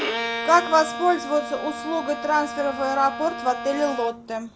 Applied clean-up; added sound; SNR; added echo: none; Bowed string instrument; 8 dB; none.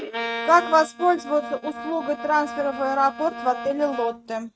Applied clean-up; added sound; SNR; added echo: neural mask model RNNoise.